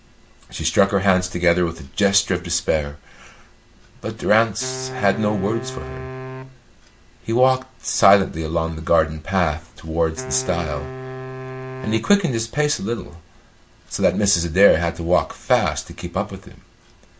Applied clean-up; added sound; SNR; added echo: none; Wind instrument, woodwind instrument; 12 dB; none.